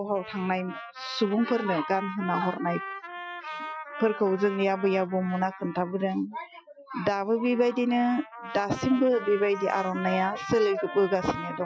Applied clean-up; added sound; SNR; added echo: classical method Wiener filter.